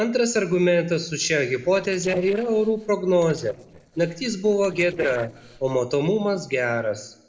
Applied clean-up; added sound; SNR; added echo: neural separator model SepFormer DNS4.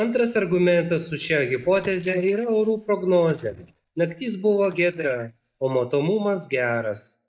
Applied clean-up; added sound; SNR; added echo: neural mask model DeepFilterNet 3.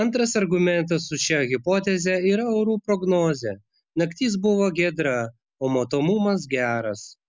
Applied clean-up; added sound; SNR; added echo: none; none; none; none.